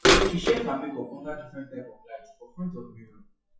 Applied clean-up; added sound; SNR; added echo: classical method WPE with log-MMSE.